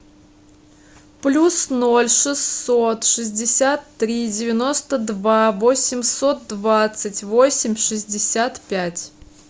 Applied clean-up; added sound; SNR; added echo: none; none; none; none.